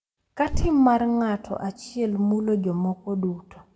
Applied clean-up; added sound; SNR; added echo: none; Bird; 8 dB; reverberation time 1.2 s.